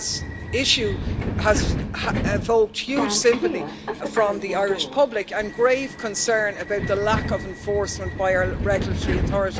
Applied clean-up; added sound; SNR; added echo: none; Subway, metro, underground; 4 dB; none.